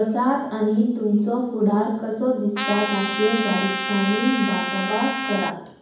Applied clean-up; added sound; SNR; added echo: none; Trumpet; 5 dB; reverberation time 1.2 s.